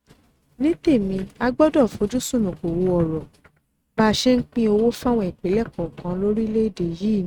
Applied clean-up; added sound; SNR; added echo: neural mask model RNNoise.